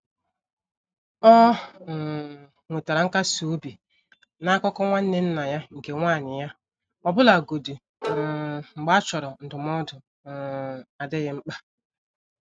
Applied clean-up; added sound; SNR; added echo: neural mask model RNNoise.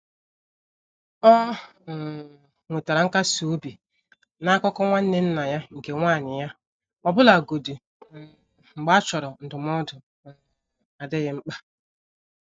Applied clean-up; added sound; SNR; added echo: neural mask model DeepFilterNet 3.